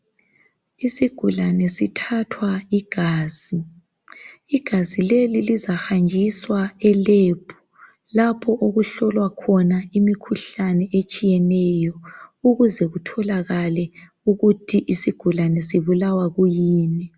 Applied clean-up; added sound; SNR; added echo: none; none; none; none.